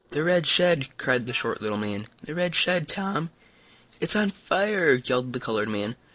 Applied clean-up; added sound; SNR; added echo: neural separator model SepFormer DNS4.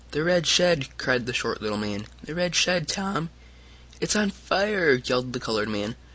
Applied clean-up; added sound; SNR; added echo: none; none; none; none.